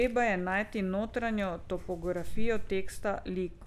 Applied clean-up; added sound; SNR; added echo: none; Vehicle; 14 dB; none.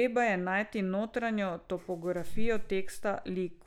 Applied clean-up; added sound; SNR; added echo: none; none; none; none.